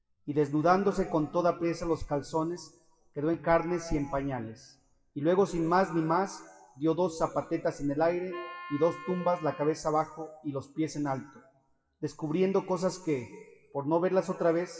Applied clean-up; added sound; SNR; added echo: classical method WPE with log-MMSE.